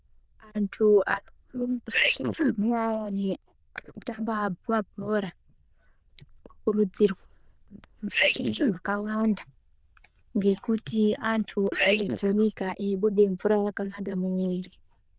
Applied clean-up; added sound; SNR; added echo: neural diffusion model UNIVERSE++.